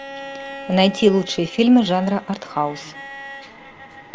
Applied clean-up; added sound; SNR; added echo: none; Bowed string instrument; 16 dB; none.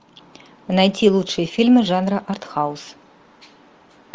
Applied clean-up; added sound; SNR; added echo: none; none; none; none.